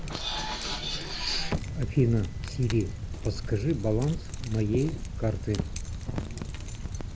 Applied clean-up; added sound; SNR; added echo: none; Keys jangling; 8 dB; none.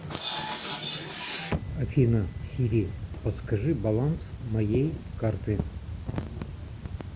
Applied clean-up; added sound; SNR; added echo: none; none; none; none.